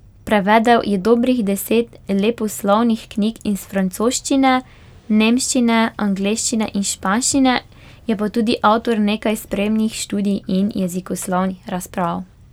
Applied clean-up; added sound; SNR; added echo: none; none; none; none.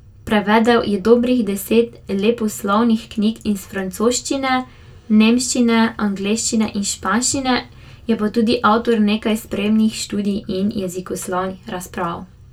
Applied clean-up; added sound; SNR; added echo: none; none; none; reverberation time 0.2 s.